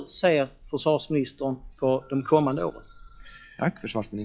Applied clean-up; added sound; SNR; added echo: classical method log-MMSE.